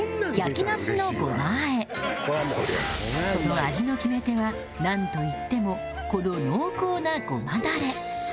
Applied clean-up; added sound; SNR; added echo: none; none; none; none.